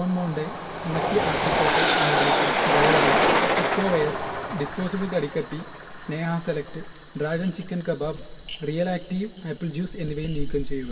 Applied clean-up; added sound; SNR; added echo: none; Train; -1 dB; reverberation time 1.6 s.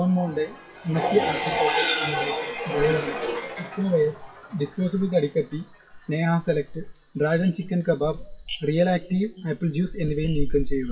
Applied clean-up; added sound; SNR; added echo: classical method WPE with log-MMSE.